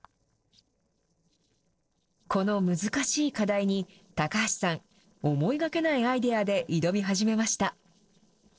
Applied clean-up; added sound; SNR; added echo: neural separator model SepFormer DNS4.